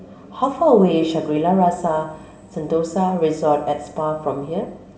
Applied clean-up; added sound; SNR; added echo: none; none; none; reverberation time 2.9 s.